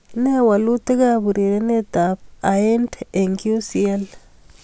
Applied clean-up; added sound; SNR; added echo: none; none; none; none.